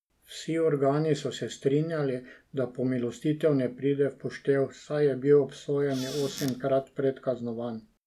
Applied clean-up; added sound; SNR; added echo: none; Squeak / Cupboard open or close; 15 dB; none.